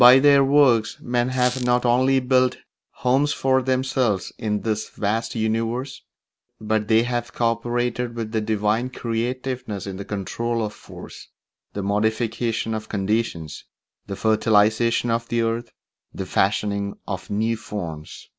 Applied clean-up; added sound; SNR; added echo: none; Squeak; 13 dB; none.